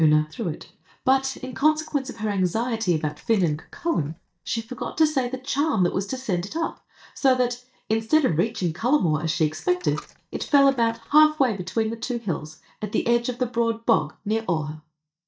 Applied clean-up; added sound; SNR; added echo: neural mask model DeepFilterNet 3.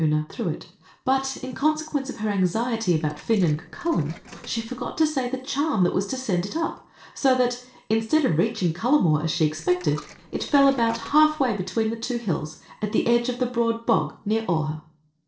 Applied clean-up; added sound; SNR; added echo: neural separator model SepFormer DNS4.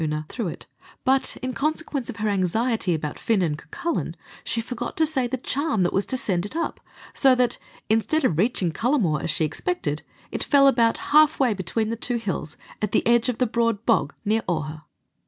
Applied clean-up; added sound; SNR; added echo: none; none; none; none.